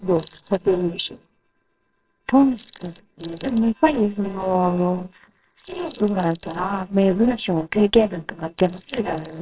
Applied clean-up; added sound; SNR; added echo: neural separator model SepFormer WHAMR!.